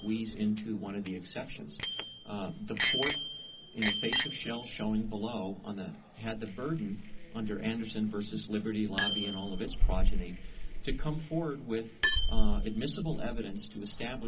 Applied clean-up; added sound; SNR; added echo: none; Bicycle bell; -4 dB; reverberation time 0.4 s.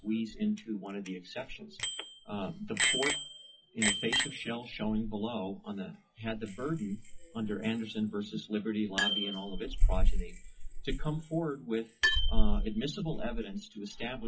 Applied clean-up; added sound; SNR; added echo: classical method WPE with log-MMSE.